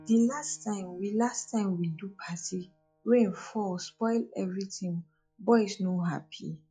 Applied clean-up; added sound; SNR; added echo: classical method log-MMSE.